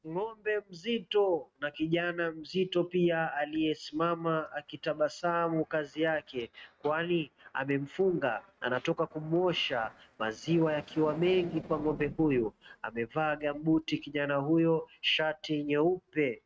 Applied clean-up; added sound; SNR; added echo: neural mask model RNNoise.